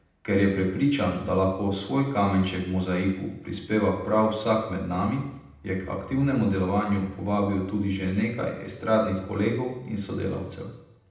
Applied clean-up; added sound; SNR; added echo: none; none; none; reverberation time 0.8 s.